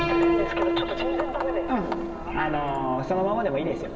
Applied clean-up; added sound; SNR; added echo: none; Piano; 1 dB; reverberation time 2.4 s.